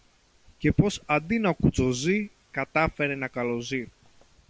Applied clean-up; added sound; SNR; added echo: none; none; none; none.